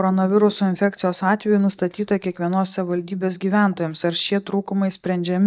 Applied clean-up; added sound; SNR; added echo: neural mask model DeepFilterNet 3.